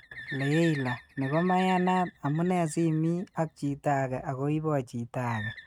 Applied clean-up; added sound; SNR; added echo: neural mask model RNNoise.